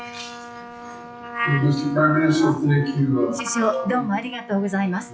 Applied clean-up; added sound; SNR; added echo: classical method log-MMSE.